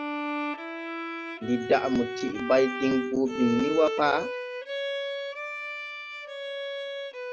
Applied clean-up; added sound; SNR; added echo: none; Bowed string instrument; 4 dB; none.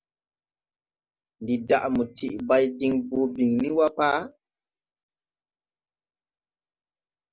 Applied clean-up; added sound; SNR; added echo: none; none; none; none.